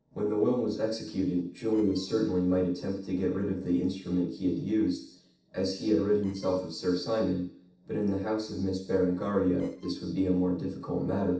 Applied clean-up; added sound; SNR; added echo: neural separator model SepFormer DNS4.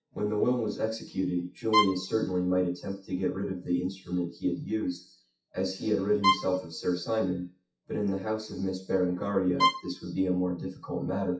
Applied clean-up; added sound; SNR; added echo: classical method WPE with log-MMSE.